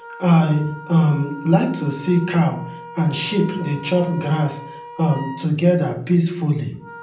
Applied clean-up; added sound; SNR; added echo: none; Wind instrument, woodwind instrument; 17 dB; reverberation time 0.6 s.